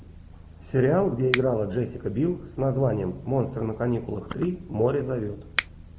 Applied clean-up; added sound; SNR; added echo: none; Finger snapping; 4 dB; none.